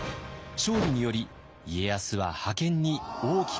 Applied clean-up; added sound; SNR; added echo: none; none; none; none.